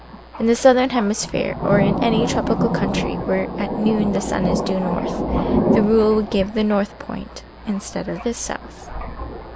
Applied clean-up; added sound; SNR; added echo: none; Thunder; 3 dB; none.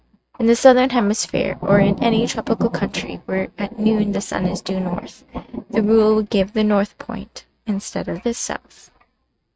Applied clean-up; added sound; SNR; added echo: neural mask model RNNoise.